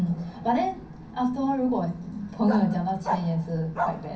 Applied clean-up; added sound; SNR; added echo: none; Bark; 9 dB; reverberation time 0.3 s.